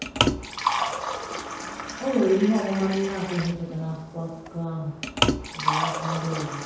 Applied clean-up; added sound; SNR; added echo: none; Liquid; 1 dB; reverberation time 0.9 s.